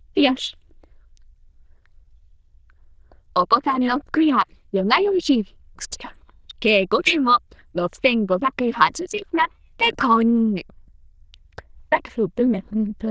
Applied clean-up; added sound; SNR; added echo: neural diffusion model UNIVERSE++.